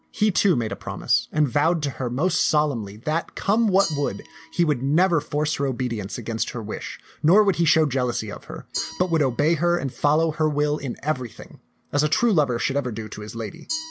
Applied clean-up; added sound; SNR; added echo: none; Glass; 19 dB; none.